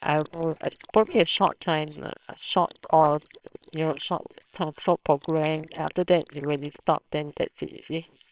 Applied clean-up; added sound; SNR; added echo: neural separator model SepFormer WHAMR!.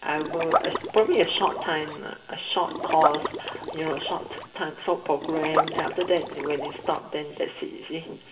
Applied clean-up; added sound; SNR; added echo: none; Liquid; 2 dB; reverberation time 0.8 s.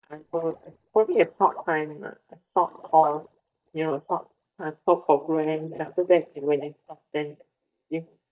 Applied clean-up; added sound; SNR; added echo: neural mask model DeepFilterNet 3.